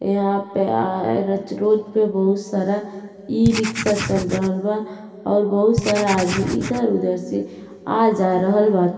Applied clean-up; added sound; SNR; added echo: none; Writing; 6 dB; reverberation time 2.2 s.